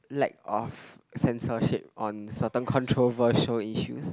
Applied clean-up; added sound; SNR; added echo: none; none; none; none.